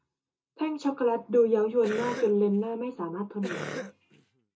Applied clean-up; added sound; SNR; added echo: none; Cough; 11 dB; reverberation time 0.2 s.